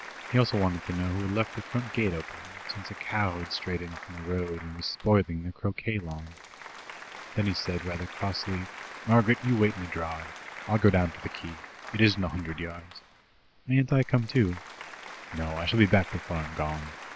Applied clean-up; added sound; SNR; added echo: none; Applause; 14 dB; none.